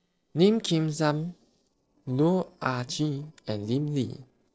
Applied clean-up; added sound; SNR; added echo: neural separator model SepFormer DNS4.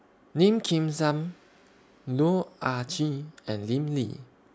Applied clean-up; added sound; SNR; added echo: none; none; none; none.